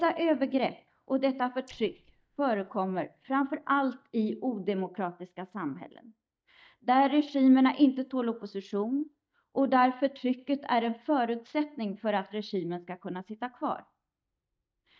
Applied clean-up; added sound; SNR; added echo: neural mask model DeepFilterNet 3.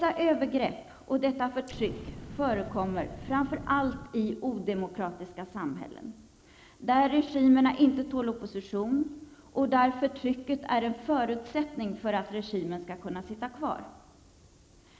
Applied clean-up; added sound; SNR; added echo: none; Explosion; 13 dB; none.